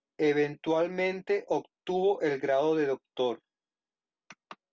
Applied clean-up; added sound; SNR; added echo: none; none; none; none.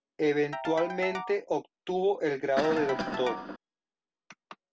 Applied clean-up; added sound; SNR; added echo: none; Ringtone / Keyboard (musical) + Cough; 8 dB; none.